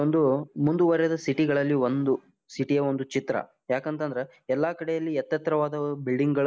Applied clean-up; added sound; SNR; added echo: none; none; none; none.